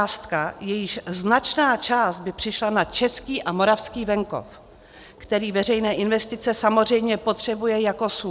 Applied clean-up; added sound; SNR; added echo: none; none; none; none.